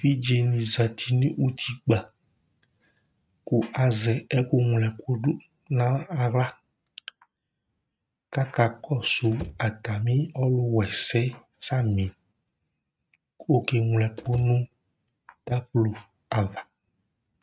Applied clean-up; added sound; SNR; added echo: neural mask model RNNoise.